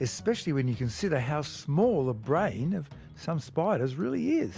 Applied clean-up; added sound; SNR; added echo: none; none; none; none.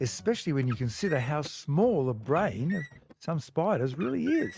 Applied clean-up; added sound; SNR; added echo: neural mask model RNNoise.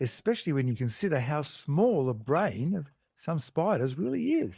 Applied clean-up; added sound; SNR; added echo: neural mask model DeepFilterNet 3.